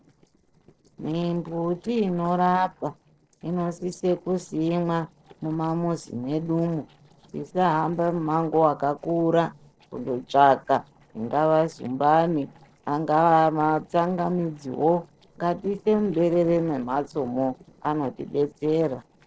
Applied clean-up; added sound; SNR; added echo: neural separator model SepFormer DNS4.